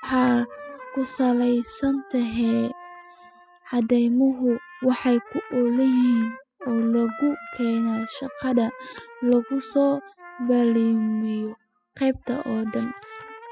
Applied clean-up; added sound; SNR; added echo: classical method spectral subtraction.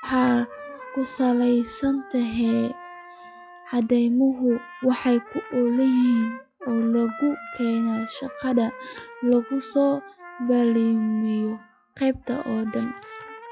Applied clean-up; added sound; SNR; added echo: classical method log-MMSE.